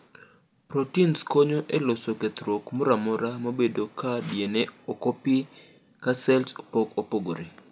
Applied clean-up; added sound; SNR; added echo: none; none; none; none.